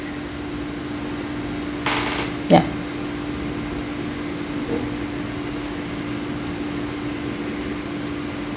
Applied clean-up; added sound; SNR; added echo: none; none; none; none.